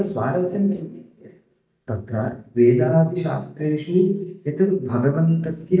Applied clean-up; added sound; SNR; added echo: neural mask model DeepFilterNet 3.